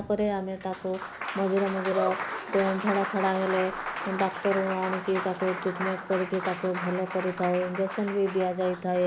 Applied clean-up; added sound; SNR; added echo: none; Applause; 7 dB; none.